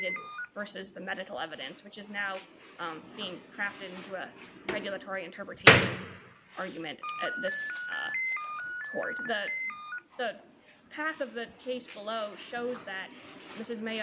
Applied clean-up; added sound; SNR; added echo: none; Slam; -4 dB; none.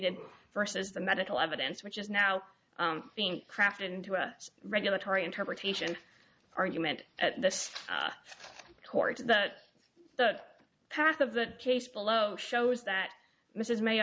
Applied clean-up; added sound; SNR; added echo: none; none; none; none.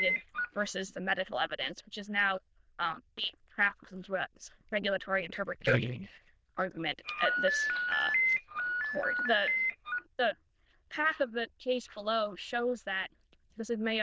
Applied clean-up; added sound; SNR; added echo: neural diffusion model UNIVERSE++.